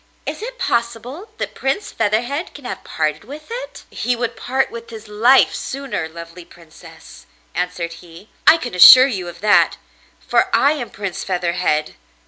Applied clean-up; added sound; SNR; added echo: none; none; none; none.